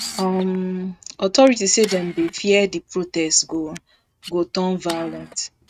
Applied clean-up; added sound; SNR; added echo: neural mask model RNNoise.